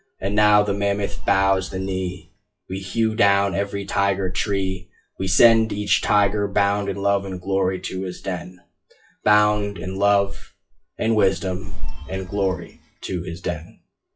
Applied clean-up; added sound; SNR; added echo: classical method WPE with log-MMSE.